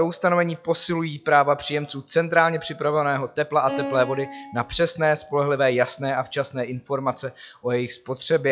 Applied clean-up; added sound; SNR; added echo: classical method log-MMSE.